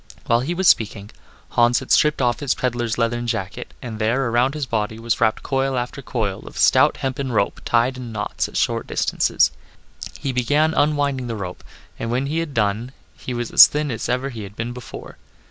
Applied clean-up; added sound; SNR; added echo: none; none; none; none.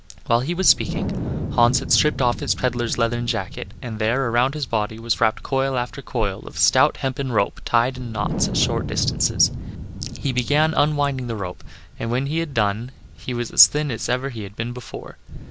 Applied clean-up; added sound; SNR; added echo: none; Wind; 9 dB; none.